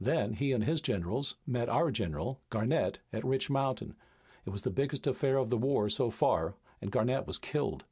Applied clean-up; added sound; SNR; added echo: none; none; none; none.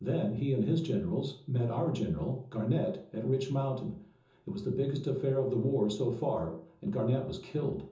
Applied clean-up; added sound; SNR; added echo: none; none; none; reverberation time 0.6 s.